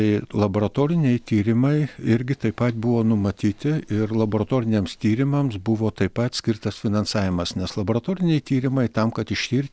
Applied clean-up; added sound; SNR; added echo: none; none; none; none.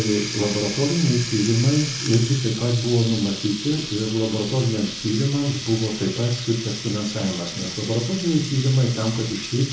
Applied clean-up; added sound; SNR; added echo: none; Water tap, faucet; 9 dB; reverberation time 0.5 s.